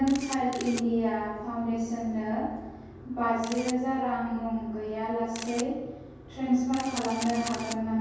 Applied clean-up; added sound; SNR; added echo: none; Camera; 15 dB; reverberation time 1.3 s.